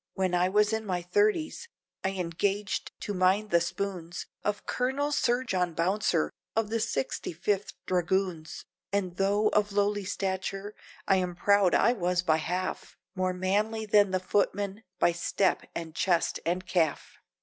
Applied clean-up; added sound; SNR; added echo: none; none; none; none.